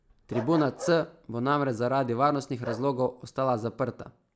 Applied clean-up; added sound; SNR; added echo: none; Bark; 15 dB; none.